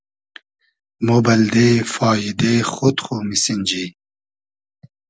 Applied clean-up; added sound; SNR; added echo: none; none; none; none.